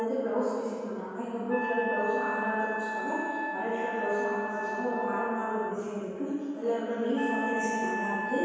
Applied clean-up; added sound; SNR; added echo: none; Wind instrument, woodwind instrument; 4 dB; reverberation time 2.2 s.